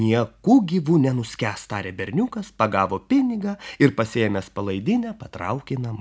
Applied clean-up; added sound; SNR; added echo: none; none; none; none.